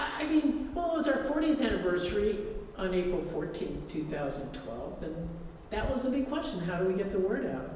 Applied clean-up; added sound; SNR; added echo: none; Cricket; 13 dB; reverberation time 1.0 s.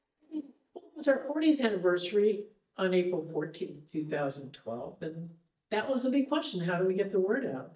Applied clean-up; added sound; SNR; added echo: neural mask model DeepFilterNet 3.